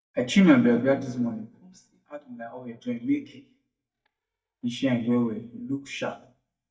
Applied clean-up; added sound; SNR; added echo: neural mask model DeepFilterNet 3.